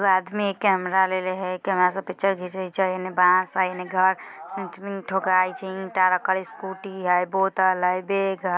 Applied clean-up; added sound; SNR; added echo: none; none; none; none.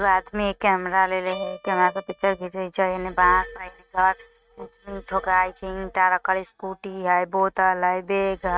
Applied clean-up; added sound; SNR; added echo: neural mask model RNNoise.